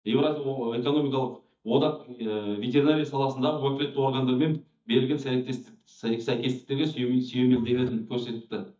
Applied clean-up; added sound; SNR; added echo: neural mask model DeepFilterNet 3.